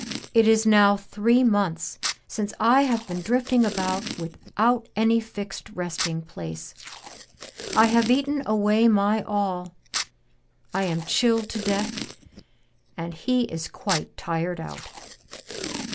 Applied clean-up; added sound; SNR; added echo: none; Packing tape, duct tape; 13 dB; none.